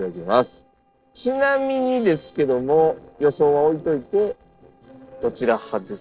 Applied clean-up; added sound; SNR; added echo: neural separator model SepFormer DNS4.